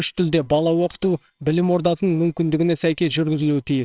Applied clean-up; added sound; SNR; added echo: neural separator model SepFormer WHAMR!.